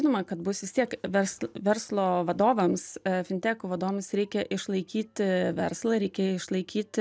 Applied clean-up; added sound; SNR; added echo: none; none; none; none.